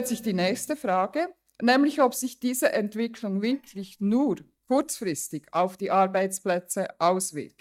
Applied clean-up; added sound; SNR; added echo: neural mask model DeepFilterNet 3.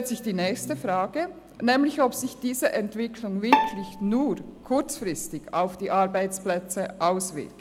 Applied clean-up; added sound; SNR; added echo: none; Bowed string instrument; 2 dB; none.